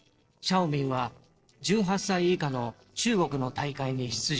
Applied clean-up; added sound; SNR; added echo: neural separator model SepFormer DNS4.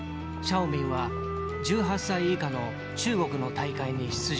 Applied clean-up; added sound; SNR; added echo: none; Wind instrument, woodwind instrument; 8 dB; none.